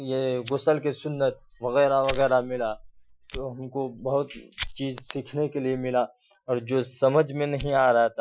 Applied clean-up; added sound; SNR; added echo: classical method Wiener filter.